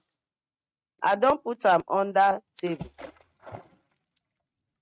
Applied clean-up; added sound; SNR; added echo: neural mask model RNNoise.